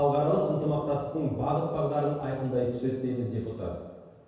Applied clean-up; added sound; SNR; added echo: none; none; none; reverberation time 1.2 s.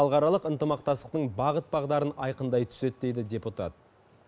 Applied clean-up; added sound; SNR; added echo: none; none; none; none.